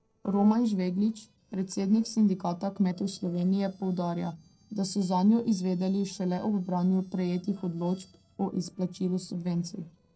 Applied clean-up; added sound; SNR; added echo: neural separator model SepFormer DNS4.